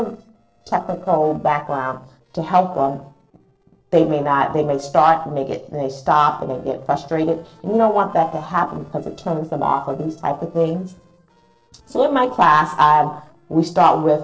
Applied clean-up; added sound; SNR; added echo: neural separator model SepFormer DNS4.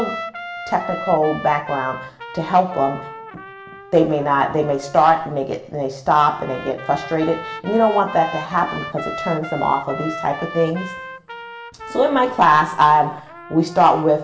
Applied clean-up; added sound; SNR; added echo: none; Trumpet; 14 dB; reverberation time 0.7 s.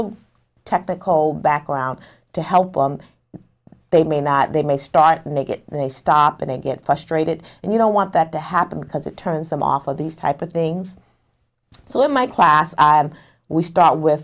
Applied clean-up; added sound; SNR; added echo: none; none; none; none.